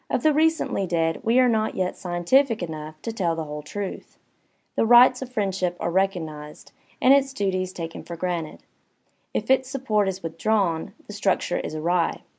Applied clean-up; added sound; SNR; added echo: none; none; none; none.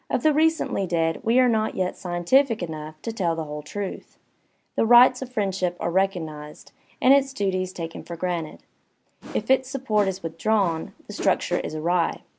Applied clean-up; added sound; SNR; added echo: none; Whoosh, swoosh, swish; 16 dB; none.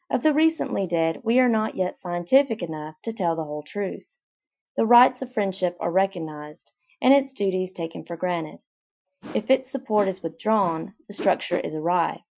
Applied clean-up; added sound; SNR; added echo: classical method Wiener filter.